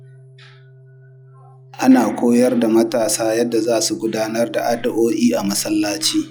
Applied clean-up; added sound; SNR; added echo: classical method log-MMSE.